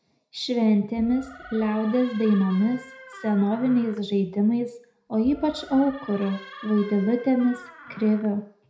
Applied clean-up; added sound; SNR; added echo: none; Door; 19 dB; reverberation time 0.4 s.